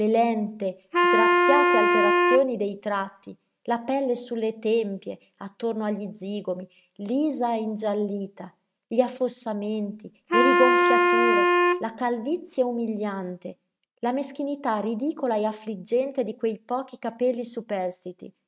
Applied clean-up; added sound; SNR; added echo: neural mask model RNNoise.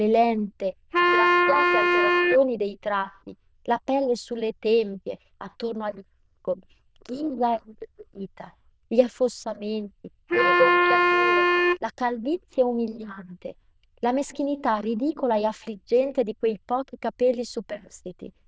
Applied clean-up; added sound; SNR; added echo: neural diffusion model UNIVERSE++.